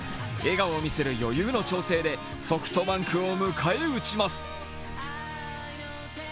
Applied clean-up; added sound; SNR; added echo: none; Writing; 18 dB; none.